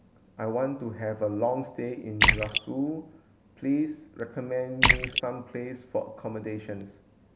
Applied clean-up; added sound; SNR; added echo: none; Splash, splatter; -4 dB; none.